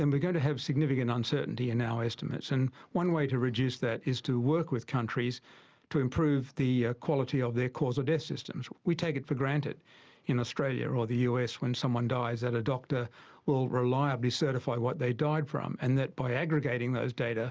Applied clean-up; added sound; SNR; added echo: none; none; none; none.